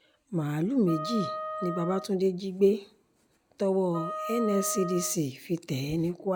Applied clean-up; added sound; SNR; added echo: none; Wind instrument, woodwind instrument; 9 dB; none.